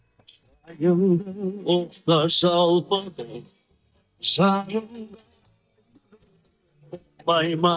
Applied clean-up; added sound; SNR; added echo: neural mask model DeepFilterNet 3.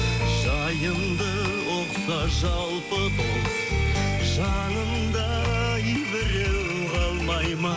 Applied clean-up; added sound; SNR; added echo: none; Engine; 9 dB; none.